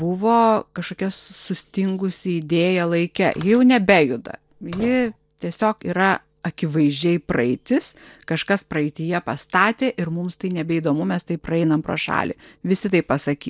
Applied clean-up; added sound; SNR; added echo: neural separator model SepFormer DNS4.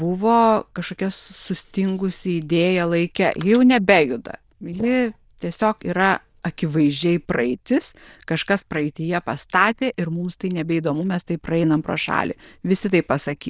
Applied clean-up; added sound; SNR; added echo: neural diffusion model UNIVERSE++.